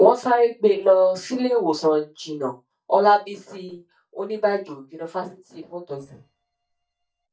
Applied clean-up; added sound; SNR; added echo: neural mask model DeepFilterNet 3.